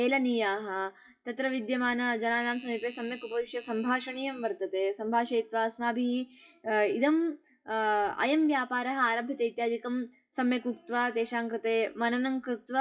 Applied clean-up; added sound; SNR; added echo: classical method WPE with log-MMSE.